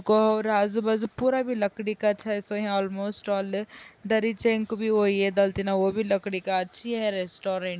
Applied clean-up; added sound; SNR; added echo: none; none; none; none.